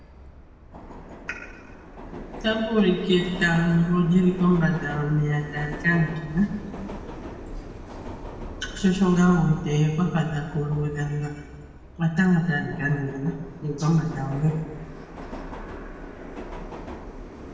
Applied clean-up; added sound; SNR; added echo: none; Subway, metro, underground; 13 dB; reverberation time 1.3 s.